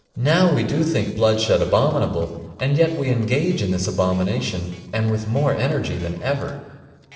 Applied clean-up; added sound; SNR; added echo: neural separator model SepFormer DNS4.